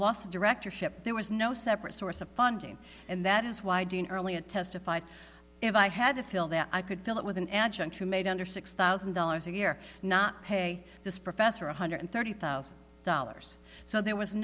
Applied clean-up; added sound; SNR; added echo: none; none; none; none.